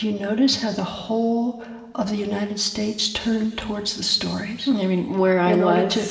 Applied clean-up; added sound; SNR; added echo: none; none; none; reverberation time 1.9 s.